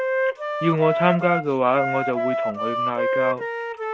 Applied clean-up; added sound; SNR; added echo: none; Wind instrument, woodwind instrument; 1 dB; none.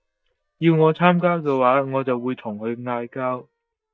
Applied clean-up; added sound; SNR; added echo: neural mask model DeepFilterNet 3.